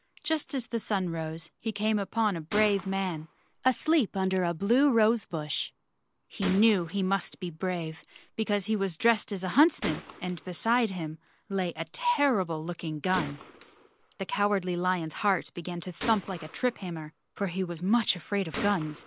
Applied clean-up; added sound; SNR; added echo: none; Gunshot, gunfire; 16 dB; none.